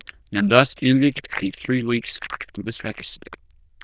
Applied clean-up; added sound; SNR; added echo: neural diffusion model UNIVERSE++.